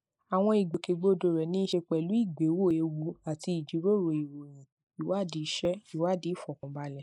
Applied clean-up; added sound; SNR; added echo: neural mask model Resemble Enhance denoiser.